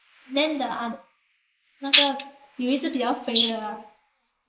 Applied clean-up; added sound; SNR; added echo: neural mask model Resemble Enhance denoiser.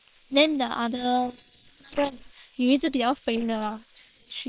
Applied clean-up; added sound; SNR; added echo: neural separator model SepFormer WHAM!.